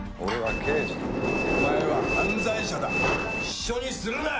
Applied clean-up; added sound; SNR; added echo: none; Train; -3 dB; none.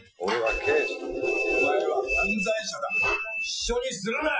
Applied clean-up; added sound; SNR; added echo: classical method Wiener filter.